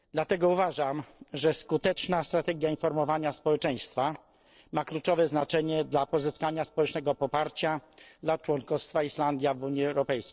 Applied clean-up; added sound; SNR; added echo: neural separator model SepFormer DNS4.